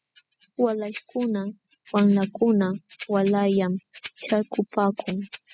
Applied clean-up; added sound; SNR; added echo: classical method spectral subtraction.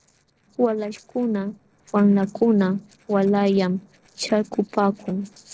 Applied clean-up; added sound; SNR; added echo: neural separator model SepFormer DNS4.